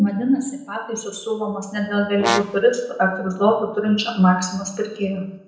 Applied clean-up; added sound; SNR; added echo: none; Brass instrument; 6 dB; reverberation time 0.7 s.